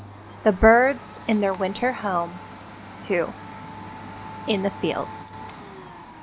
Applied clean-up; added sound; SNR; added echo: none; Domestic sounds, home sounds; 14 dB; none.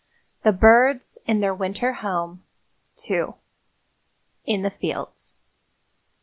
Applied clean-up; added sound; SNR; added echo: none; none; none; none.